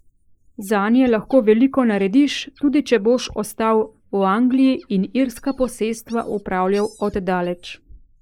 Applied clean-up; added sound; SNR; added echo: neural mask model Resemble Enhance denoiser.